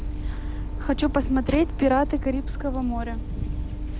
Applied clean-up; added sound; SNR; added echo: none; none; none; none.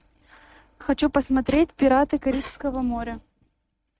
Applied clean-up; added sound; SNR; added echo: neural mask model RNNoise.